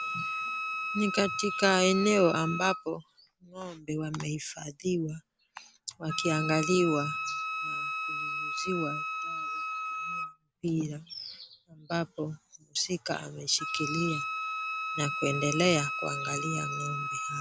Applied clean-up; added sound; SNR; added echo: none; Wind instrument, woodwind instrument; 4 dB; none.